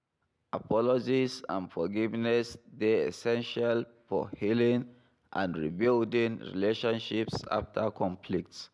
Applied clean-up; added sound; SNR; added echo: none; none; none; none.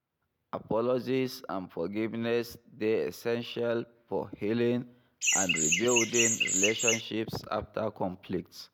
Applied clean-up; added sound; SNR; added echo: none; Chirp, tweet; -4 dB; none.